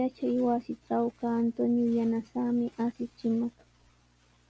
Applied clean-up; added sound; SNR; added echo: none; none; none; none.